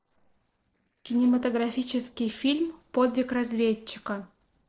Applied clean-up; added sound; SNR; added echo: neural separator model SepFormer DNS4.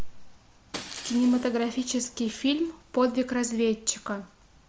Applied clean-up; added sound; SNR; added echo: none; Shatter; 19 dB; none.